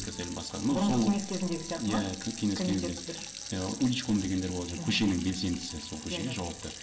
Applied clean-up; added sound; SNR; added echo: none; Sink (filling or washing) / Water tap, faucet; 12 dB; reverberation time 1.7 s.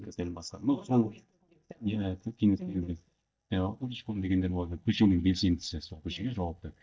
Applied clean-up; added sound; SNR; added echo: neural mask model DeepFilterNet 3.